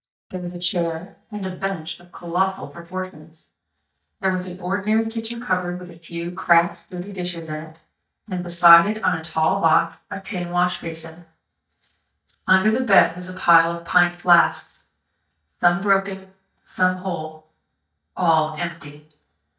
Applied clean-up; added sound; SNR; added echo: neural mask model DeepFilterNet 3.